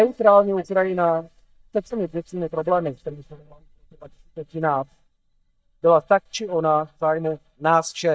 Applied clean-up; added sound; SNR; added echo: neural mask model DeepFilterNet 3.